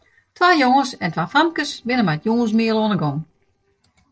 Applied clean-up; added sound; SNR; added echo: neural separator model SepFormer DNS4.